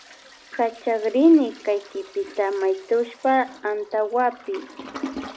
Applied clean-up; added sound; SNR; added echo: none; Toilet flush; 17 dB; none.